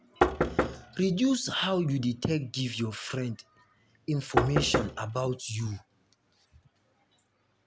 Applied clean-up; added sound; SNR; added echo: none; Knock; -1 dB; none.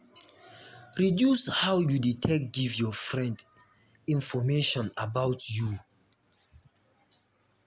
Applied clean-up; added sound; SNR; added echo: none; none; none; none.